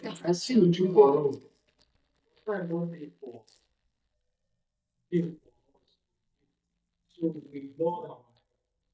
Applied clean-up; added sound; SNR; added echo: neural mask model DeepFilterNet 3.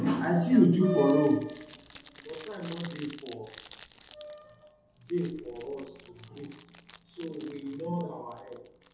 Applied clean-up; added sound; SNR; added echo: none; Crumpling, crinkling; 17 dB; reverberation time 2.0 s.